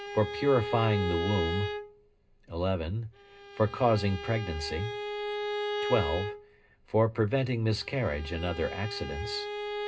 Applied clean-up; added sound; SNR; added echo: none; Bowed string instrument; 6 dB; reverberation time 0.2 s.